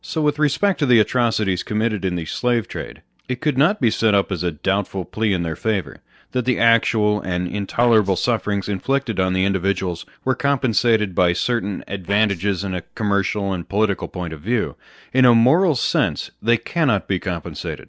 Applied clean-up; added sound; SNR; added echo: neural separator model SepFormer DNS4.